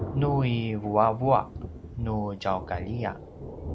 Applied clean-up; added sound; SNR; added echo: none; Thunder; 9 dB; none.